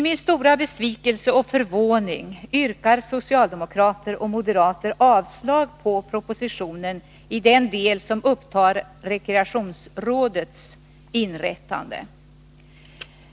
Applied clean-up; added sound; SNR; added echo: none; none; none; none.